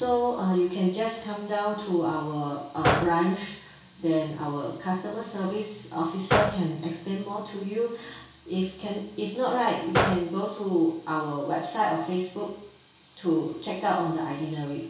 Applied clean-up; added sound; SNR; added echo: none; Gunshot, gunfire; 3 dB; reverberation time 0.6 s.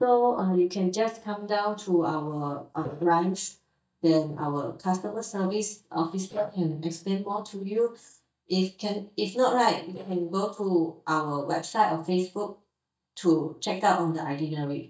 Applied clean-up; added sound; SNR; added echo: neural mask model DeepFilterNet 3.